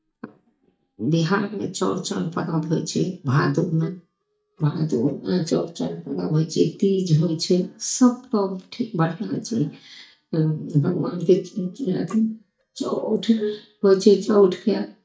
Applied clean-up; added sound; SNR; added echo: neural mask model DeepFilterNet 3.